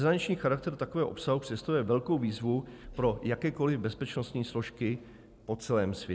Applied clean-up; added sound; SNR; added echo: none; none; none; none.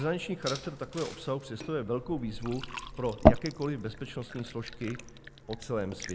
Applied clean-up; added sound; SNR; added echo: none; Liquid; -2 dB; none.